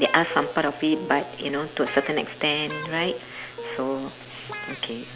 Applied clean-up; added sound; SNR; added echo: none; Guitar; 11 dB; none.